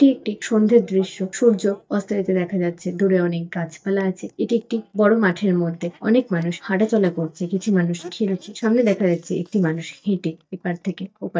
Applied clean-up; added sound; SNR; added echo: neural mask model DeepFilterNet 3.